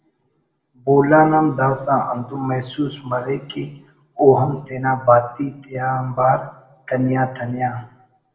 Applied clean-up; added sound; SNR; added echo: none; none; none; reverberation time 0.6 s.